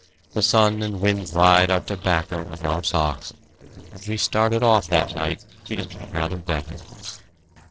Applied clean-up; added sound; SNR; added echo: neural separator model SepFormer DNS4.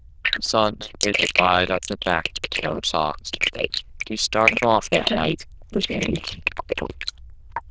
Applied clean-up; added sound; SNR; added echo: neural diffusion model UNIVERSE++.